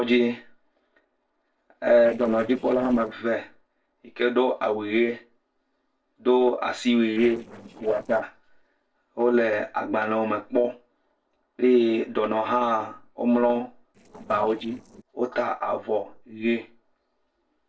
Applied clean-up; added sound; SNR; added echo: neural separator model SepFormer DNS4.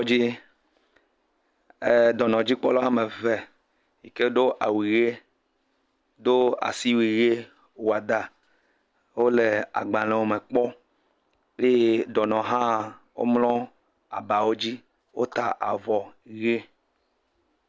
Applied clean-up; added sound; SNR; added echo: none; none; none; none.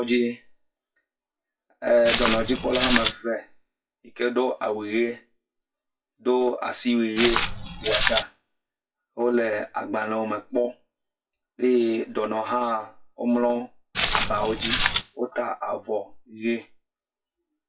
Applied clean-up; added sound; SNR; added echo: classical method WPE with log-MMSE.